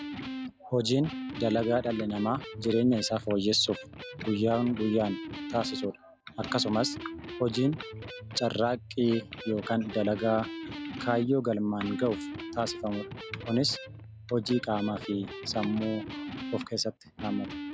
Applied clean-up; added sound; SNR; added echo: none; Electric guitar; 10 dB; none.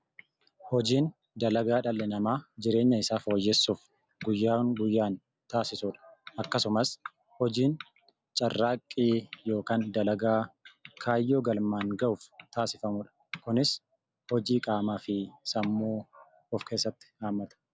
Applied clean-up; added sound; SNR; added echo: none; none; none; none.